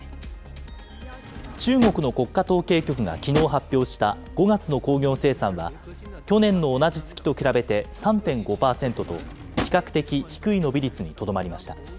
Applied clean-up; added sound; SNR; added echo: none; Drawer open or close; 10 dB; none.